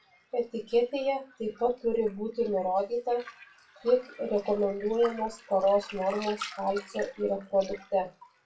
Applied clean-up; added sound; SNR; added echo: classical method WPE with log-MMSE.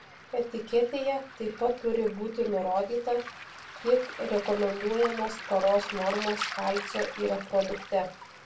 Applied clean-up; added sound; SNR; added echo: none; Waves, surf; 11 dB; reverberation time 0.2 s.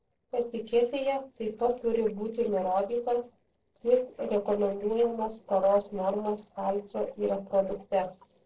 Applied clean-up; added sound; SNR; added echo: neural separator model SepFormer DNS4.